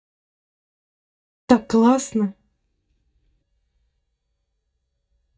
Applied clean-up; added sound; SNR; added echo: neural mask model DeepFilterNet 3.